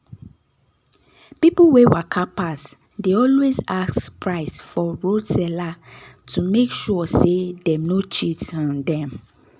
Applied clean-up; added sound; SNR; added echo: none; none; none; none.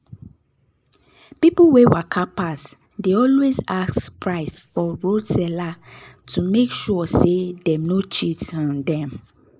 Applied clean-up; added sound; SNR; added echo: neural mask model Resemble Enhance denoiser.